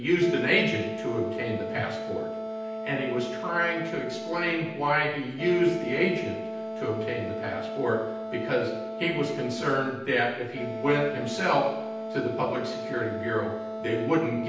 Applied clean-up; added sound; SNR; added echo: none; Wind instrument, woodwind instrument; 7 dB; reverberation time 0.9 s.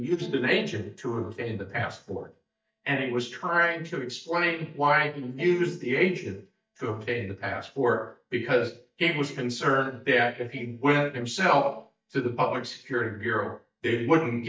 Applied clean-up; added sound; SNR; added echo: neural mask model DeepFilterNet 3.